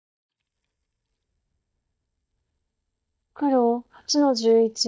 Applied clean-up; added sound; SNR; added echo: neural mask model DeepFilterNet 3.